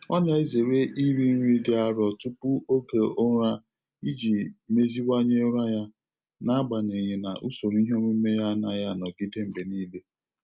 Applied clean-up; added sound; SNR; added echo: none; none; none; none.